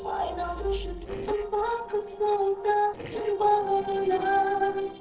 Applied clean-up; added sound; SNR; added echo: neural separator model SepFormer DNS4.